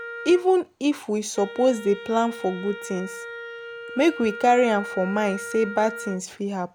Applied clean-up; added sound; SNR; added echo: none; Wind instrument, woodwind instrument; 13 dB; none.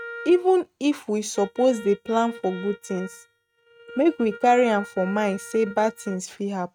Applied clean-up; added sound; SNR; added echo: neural mask model RNNoise.